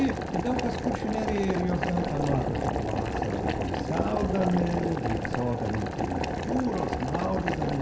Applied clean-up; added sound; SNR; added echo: none; Boiling; 0 dB; reverberation time 0.5 s.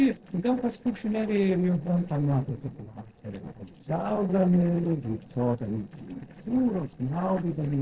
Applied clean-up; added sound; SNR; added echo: neural separator model SepFormer DNS4.